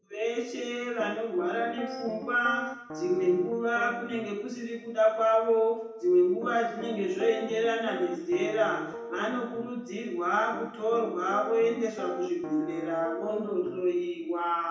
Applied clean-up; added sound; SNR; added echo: none; Piano; 11 dB; reverberation time 0.9 s.